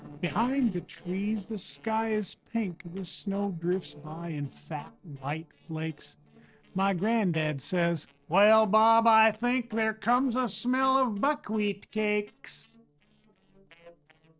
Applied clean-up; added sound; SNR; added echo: neural separator model SepFormer DNS4.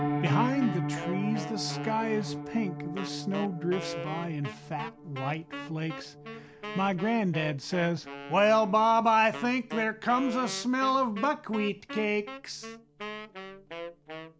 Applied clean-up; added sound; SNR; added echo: none; Piano + Wind instrument, woodwind instrument; 8 dB; none.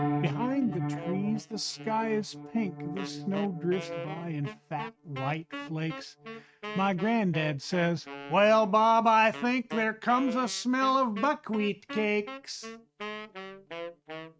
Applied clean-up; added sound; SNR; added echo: neural mask model RNNoise.